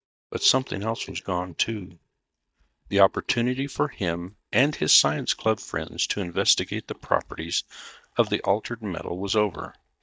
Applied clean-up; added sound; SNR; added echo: neural mask model DeepFilterNet 3.